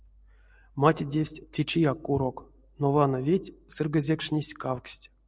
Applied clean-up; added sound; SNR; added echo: none; none; none; none.